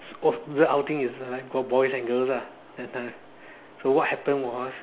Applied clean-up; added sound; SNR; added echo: none; none; none; none.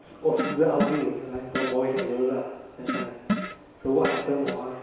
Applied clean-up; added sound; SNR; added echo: none; Fart; 6 dB; reverberation time 1.0 s.